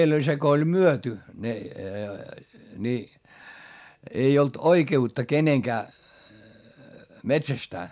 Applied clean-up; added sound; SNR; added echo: none; none; none; none.